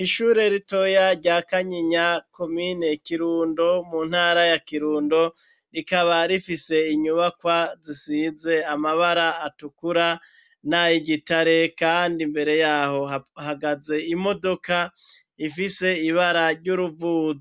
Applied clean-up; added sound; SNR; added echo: none; none; none; none.